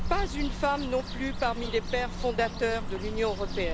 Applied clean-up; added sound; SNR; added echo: none; Bird; 3 dB; none.